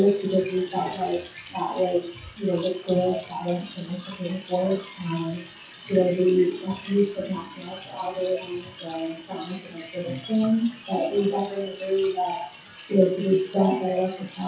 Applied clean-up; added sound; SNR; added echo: classical method WPE with log-MMSE.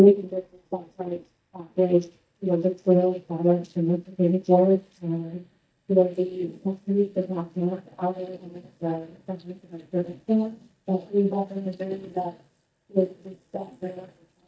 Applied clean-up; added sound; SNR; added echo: neural mask model DeepFilterNet 3.